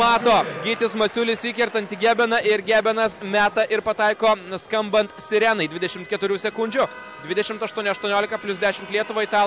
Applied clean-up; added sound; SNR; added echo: none; none; none; none.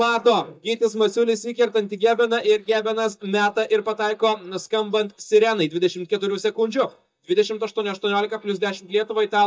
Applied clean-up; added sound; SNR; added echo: neural mask model DeepFilterNet 3.